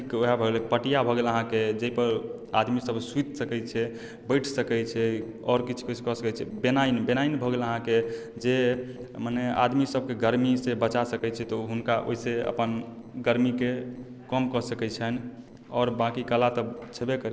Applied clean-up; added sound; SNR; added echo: neural separator model SepFormer DNS4.